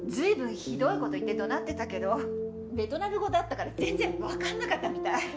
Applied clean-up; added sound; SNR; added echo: none; none; none; none.